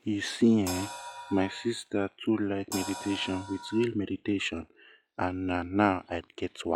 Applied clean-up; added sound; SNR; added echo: classical method log-MMSE.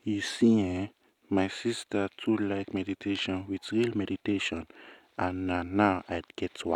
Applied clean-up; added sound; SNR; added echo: none; none; none; none.